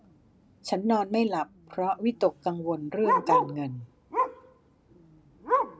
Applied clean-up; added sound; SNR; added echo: none; Bark; 2 dB; none.